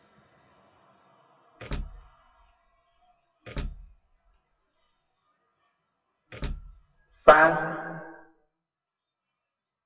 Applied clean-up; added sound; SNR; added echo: classical method WPE with log-MMSE.